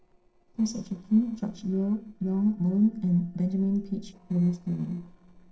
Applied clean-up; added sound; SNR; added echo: neural separator model SepFormer DNS4.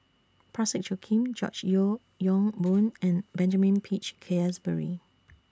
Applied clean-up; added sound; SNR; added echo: none; none; none; none.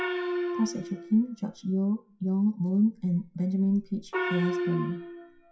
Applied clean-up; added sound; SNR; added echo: classical method WPE with log-MMSE.